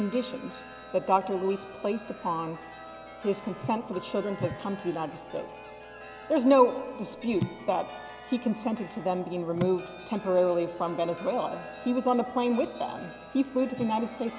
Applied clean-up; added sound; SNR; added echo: none; Chime; 16 dB; none.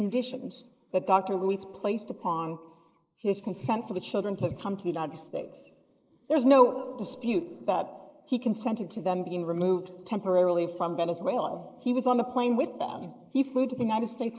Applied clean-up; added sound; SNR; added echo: neural mask model Resemble Enhance denoiser.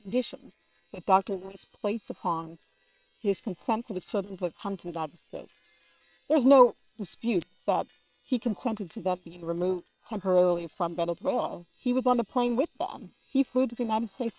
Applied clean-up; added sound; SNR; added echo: neural separator model SepFormer WHAM!.